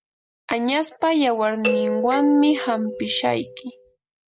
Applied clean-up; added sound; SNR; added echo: none; Doorbell; 5 dB; none.